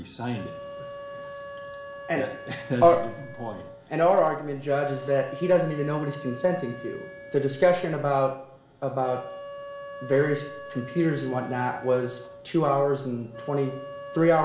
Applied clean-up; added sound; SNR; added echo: none; Wind instrument, woodwind instrument; 15 dB; reverberation time 0.9 s.